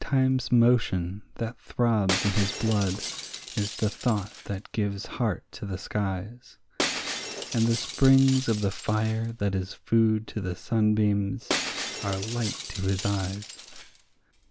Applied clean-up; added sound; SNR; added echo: none; Shatter; 10 dB; none.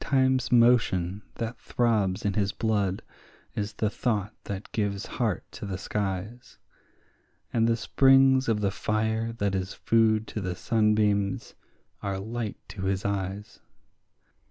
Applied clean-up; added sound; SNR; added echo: none; none; none; none.